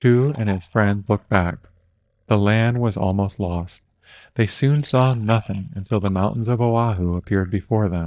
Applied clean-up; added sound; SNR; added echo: neural mask model DeepFilterNet 3.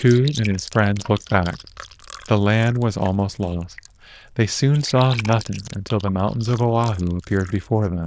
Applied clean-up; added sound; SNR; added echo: neural diffusion model UNIVERSE++.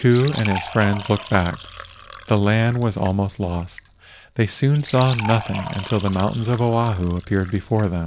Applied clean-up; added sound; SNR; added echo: none; Fill (with liquid) / Trickle, dribble; 13 dB; none.